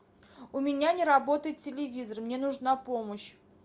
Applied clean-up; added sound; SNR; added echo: none; none; none; none.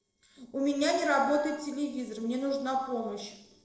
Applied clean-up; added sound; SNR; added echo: neural separator model SepFormer DNS4.